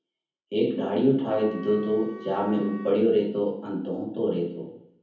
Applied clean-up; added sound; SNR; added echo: none; Wind instrument, woodwind instrument; 19 dB; reverberation time 0.7 s.